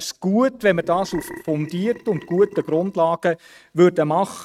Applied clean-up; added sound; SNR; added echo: neural mask model RNNoise.